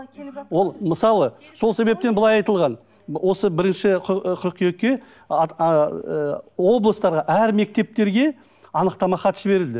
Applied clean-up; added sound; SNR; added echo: none; none; none; none.